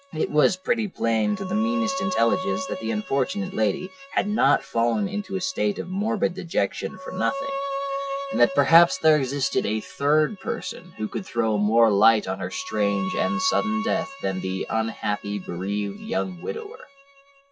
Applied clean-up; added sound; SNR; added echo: classical method log-MMSE.